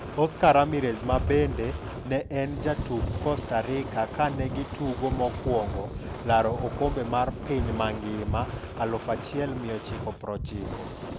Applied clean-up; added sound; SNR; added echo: none; Gunshot, gunfire + Fire; 6 dB; none.